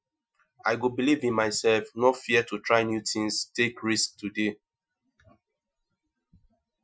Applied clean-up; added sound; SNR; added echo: classical method Wiener filter.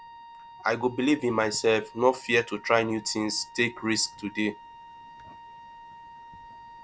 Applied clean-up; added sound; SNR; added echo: none; Wind instrument, woodwind instrument; 19 dB; none.